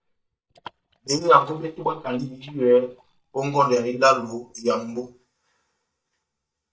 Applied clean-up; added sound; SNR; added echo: neural mask model DeepFilterNet 3.